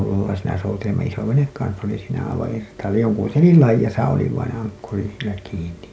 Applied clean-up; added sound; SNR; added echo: none; none; none; none.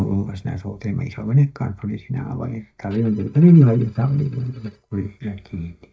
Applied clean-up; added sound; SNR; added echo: neural mask model DeepFilterNet 3.